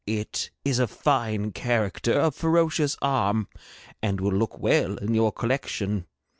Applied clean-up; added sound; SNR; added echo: none; none; none; none.